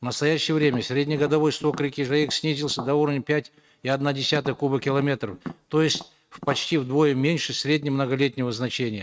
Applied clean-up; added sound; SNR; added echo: neural mask model RNNoise.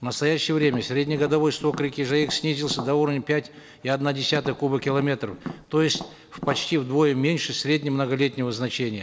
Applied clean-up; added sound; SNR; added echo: none; Tap; 14 dB; none.